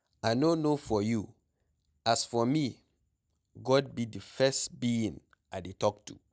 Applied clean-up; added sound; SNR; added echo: none; none; none; none.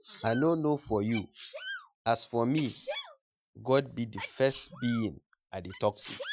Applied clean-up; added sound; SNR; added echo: classical method Wiener filter.